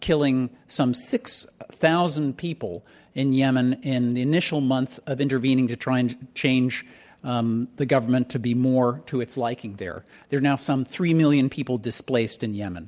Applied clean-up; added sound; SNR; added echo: none; none; none; none.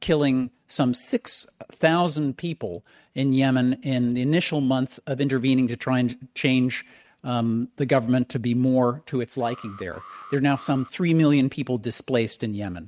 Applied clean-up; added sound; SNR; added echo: neural mask model RNNoise.